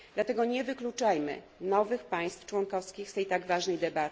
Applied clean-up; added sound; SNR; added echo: none; none; none; none.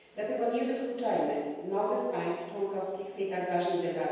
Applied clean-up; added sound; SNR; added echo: none; none; none; reverberation time 1.2 s.